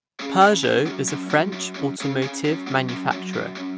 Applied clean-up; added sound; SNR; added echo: none; Electric guitar; 8 dB; none.